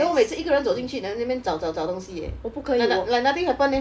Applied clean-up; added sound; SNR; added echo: none; none; none; none.